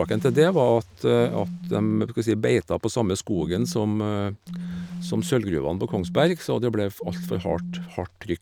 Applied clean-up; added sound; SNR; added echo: none; Telephone; 11 dB; none.